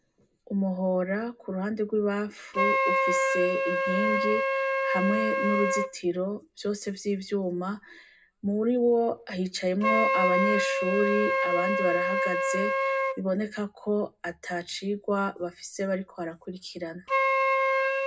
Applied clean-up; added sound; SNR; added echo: none; Wind instrument, woodwind instrument; -1 dB; reverberation time 0.2 s.